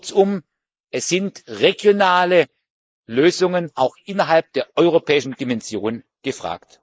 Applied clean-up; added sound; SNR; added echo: neural mask model Resemble Enhance denoiser.